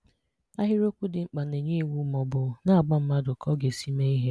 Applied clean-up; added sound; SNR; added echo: none; none; none; none.